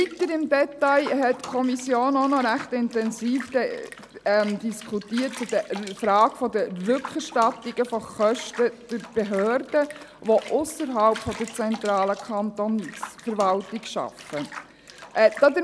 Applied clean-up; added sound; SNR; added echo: none; Bathtub (filling or washing) / Water; 18 dB; none.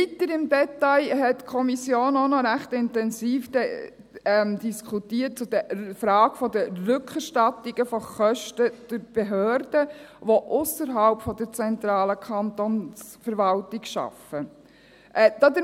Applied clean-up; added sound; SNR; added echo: none; none; none; none.